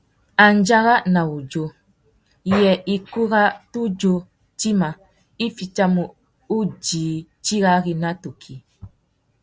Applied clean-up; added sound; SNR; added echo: none; none; none; none.